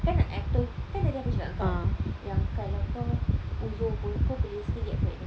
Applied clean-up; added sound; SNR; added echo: none; none; none; none.